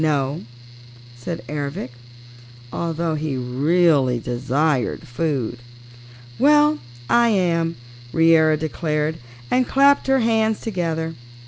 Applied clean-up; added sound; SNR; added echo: none; Mechanical fan; 19 dB; none.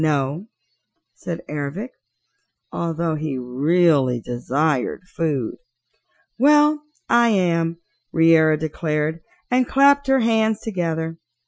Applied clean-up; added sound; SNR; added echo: classical method Wiener filter.